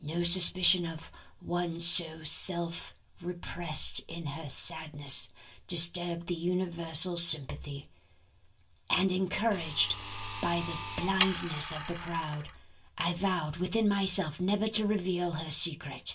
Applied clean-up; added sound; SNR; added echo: none; Sawing; 5 dB; reverberation time 0.2 s.